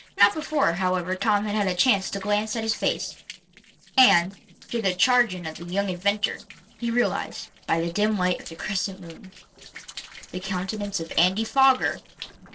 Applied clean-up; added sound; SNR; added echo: neural separator model SepFormer DNS4.